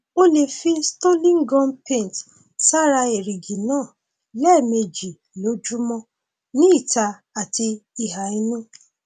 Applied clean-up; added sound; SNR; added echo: none; none; none; none.